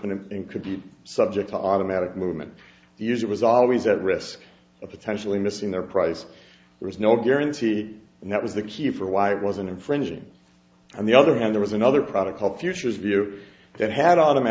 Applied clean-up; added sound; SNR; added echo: none; none; none; none.